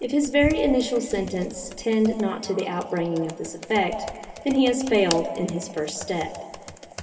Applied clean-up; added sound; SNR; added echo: none; Computer keyboard; 14 dB; reverberation time 2.3 s.